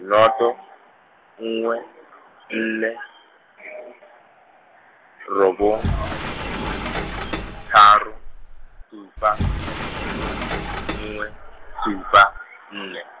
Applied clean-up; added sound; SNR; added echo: none; Sliding door; 6 dB; none.